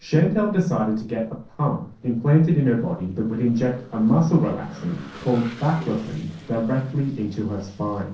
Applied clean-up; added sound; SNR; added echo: neural separator model SepFormer DNS4.